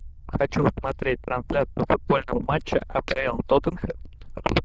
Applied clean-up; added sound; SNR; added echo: neural diffusion model UNIVERSE++.